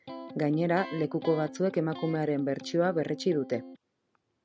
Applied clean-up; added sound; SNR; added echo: none; Electric guitar; 14 dB; none.